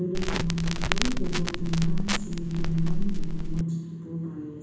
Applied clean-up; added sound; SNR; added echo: none; Crackle; -4 dB; reverberation time 1.2 s.